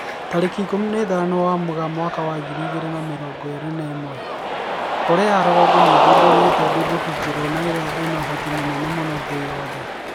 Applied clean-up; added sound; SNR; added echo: none; Cheering; -2 dB; none.